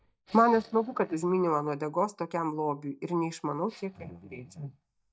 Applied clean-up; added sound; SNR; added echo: neural mask model DeepFilterNet 3.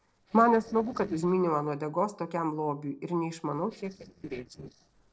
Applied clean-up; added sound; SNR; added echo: neural separator model SepFormer DNS4.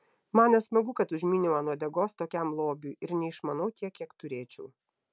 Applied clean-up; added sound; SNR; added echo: none; none; none; none.